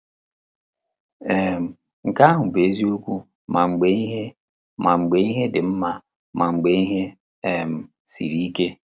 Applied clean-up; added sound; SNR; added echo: none; none; none; none.